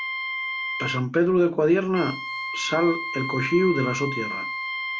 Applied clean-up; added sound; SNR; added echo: none; Wind instrument, woodwind instrument; 7 dB; none.